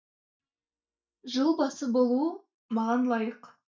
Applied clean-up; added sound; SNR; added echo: neural mask model DeepFilterNet 3.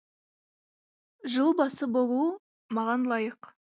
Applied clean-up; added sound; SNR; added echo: none; none; none; none.